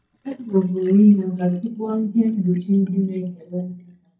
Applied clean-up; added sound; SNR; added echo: neural mask model DeepFilterNet 3.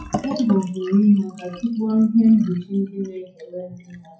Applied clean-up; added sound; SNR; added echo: classical method WPE with log-MMSE.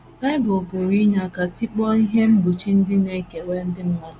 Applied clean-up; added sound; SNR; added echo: none; none; none; none.